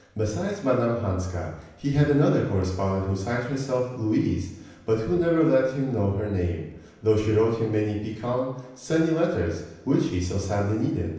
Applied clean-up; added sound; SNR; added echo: none; none; none; reverberation time 0.9 s.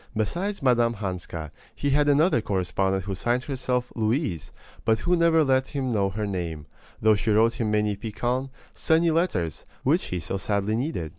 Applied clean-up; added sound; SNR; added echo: none; none; none; none.